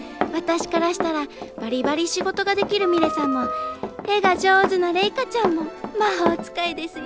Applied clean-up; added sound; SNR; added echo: none; Run + Wind instrument, woodwind instrument; 7 dB; none.